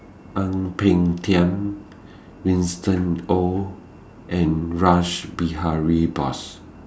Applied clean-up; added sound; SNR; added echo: none; none; none; none.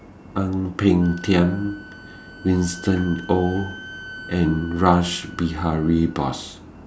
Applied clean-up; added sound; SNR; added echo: none; Wind instrument, woodwind instrument; 19 dB; none.